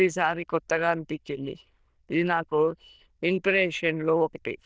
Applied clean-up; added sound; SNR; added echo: neural diffusion model UNIVERSE++.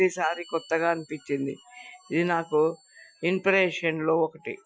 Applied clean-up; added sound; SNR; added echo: classical method Wiener filter.